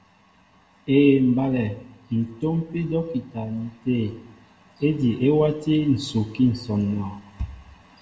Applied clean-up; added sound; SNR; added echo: none; none; none; reverberation time 0.9 s.